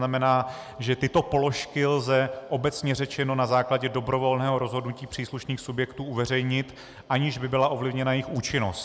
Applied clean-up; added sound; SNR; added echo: none; none; none; none.